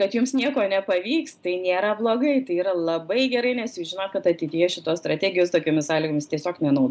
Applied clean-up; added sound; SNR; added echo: none; none; none; none.